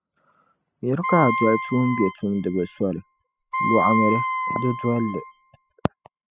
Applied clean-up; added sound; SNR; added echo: classical method spectral subtraction.